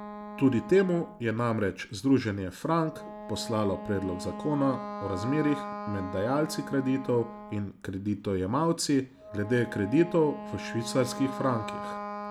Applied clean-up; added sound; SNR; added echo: none; Wind instrument, woodwind instrument; 11 dB; none.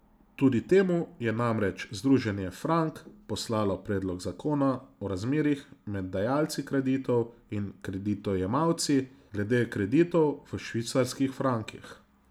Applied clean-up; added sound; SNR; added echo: none; none; none; none.